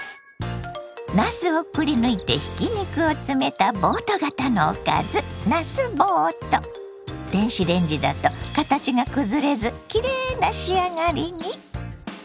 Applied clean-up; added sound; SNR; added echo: none; Bird vocalization, bird call, bird song; 19 dB; none.